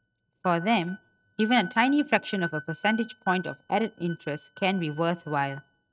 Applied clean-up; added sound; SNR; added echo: neural mask model RNNoise.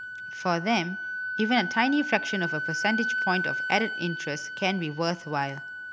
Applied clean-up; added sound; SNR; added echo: none; Wind instrument, woodwind instrument; 4 dB; none.